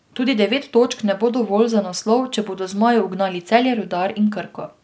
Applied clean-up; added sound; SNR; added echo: none; none; none; none.